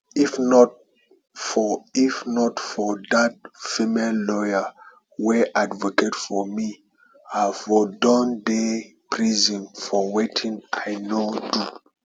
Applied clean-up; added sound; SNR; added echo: none; none; none; none.